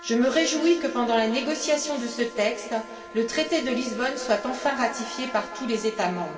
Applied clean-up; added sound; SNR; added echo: none; Trumpet; 17 dB; reverberation time 2.2 s.